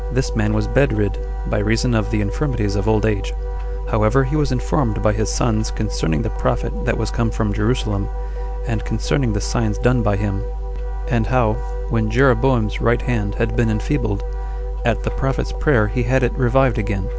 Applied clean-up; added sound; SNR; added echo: none; Wind instrument, woodwind instrument; 16 dB; none.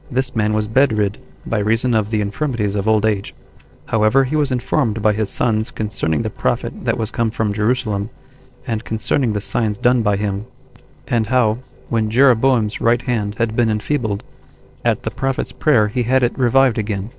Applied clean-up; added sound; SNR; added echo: neural separator model SepFormer DNS4.